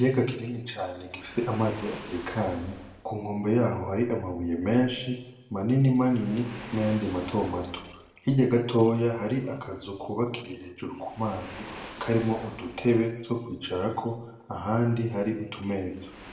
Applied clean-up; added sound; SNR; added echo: none; Waves, surf; 19 dB; reverberation time 0.9 s.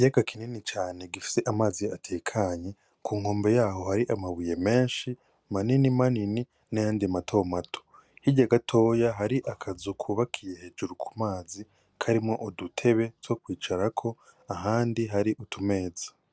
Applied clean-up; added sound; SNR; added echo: none; none; none; none.